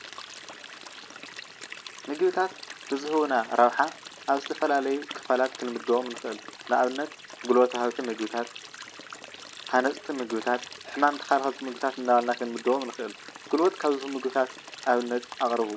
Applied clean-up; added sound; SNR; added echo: none; Stream; 15 dB; none.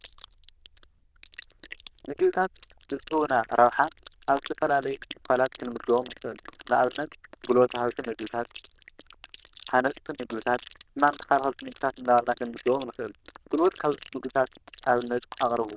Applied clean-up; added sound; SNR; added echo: neural diffusion model UNIVERSE++.